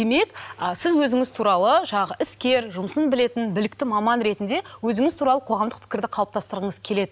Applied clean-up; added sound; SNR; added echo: none; none; none; none.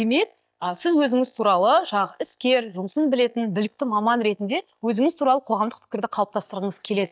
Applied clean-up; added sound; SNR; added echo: neural mask model DeepFilterNet 3.